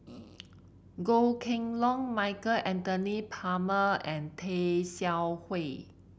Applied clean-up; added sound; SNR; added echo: none; Fart; 20 dB; none.